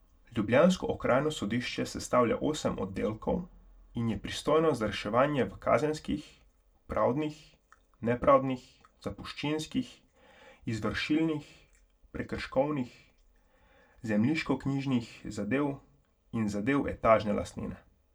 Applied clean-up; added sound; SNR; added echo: none; none; none; reverberation time 0.2 s.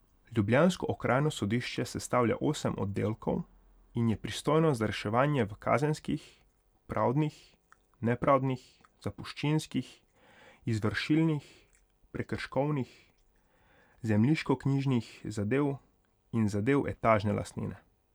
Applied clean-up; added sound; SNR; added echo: none; none; none; none.